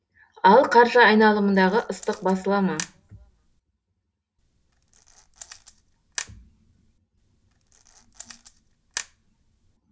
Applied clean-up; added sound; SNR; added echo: none; Camera; 19 dB; reverberation time 0.3 s.